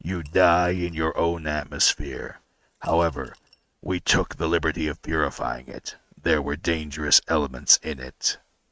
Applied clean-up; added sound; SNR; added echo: neural mask model RNNoise.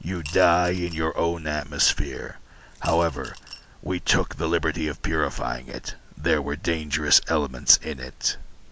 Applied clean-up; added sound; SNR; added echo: none; Coin (dropping) / Glass; 18 dB; none.